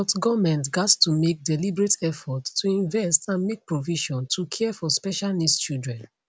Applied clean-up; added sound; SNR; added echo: none; none; none; none.